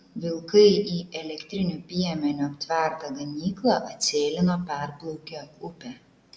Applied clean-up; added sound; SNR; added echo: none; none; none; none.